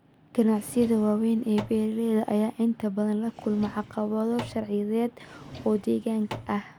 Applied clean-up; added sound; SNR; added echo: none; Drawer open or close; 16 dB; none.